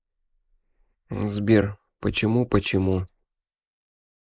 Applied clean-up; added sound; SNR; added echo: neural mask model Resemble Enhance denoiser.